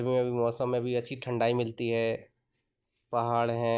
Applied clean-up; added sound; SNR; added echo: neural mask model DeepFilterNet 3.